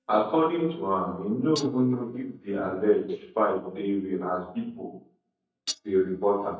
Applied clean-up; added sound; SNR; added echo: neural mask model DeepFilterNet 3.